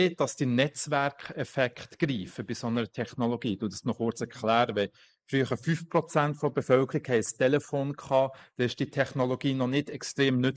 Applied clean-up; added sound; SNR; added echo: neural mask model Resemble Enhance denoiser.